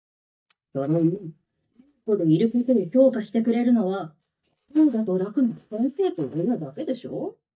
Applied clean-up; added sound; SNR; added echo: neural mask model DeepFilterNet 3.